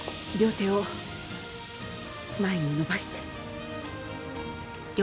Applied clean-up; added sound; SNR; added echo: none; Hiss; 14 dB; none.